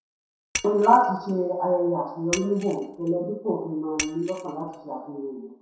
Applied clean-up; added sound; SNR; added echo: none; Shatter; 11 dB; reverberation time 0.7 s.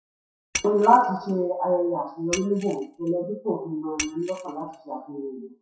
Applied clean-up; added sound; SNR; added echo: classical method WPE with log-MMSE.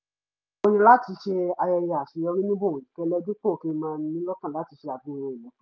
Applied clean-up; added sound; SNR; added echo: none; none; none; none.